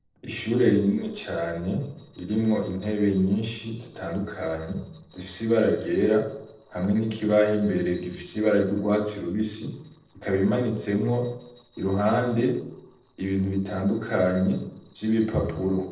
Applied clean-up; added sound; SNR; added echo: neural separator model SepFormer DNS4.